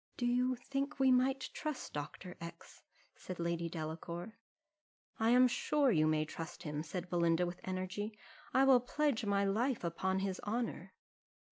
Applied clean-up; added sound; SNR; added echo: none; none; none; none.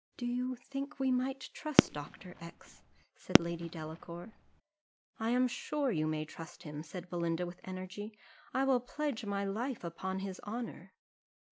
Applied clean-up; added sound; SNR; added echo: none; Fireworks; -4 dB; none.